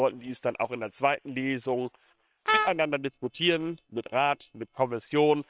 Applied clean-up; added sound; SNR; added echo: neural separator model SepFormer WHAM!.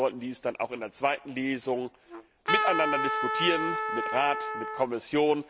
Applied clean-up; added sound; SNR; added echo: none; Trumpet; 1 dB; none.